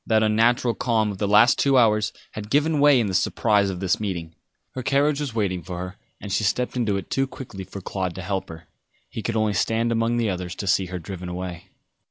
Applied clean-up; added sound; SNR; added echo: none; none; none; none.